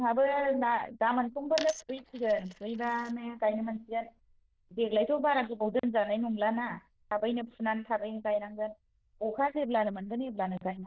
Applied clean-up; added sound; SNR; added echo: neural diffusion model UNIVERSE++.